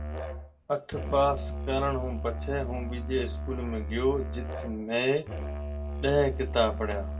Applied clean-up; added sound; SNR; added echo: none; Musical instrument; 4 dB; reverberation time 0.2 s.